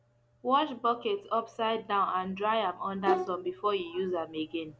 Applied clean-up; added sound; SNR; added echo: none; Bowed string instrument; 3 dB; none.